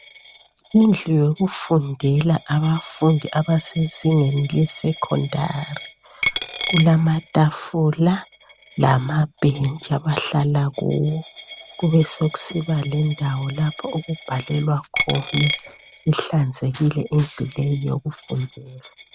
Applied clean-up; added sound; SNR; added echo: none; Coin (dropping); 13 dB; none.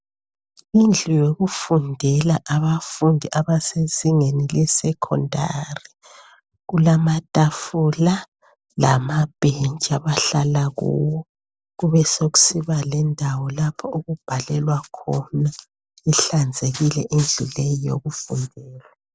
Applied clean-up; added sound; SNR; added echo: none; none; none; none.